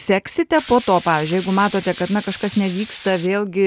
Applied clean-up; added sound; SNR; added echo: none; Tools; 10 dB; none.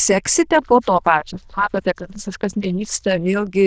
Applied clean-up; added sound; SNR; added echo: neural diffusion model UNIVERSE++.